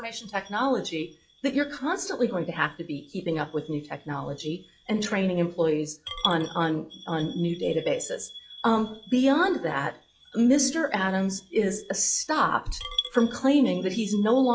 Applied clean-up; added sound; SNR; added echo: classical method log-MMSE.